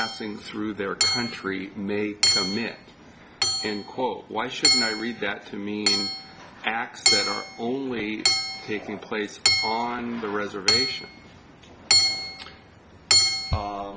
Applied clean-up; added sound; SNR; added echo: none; Hammer / Chink, clink; -4 dB; none.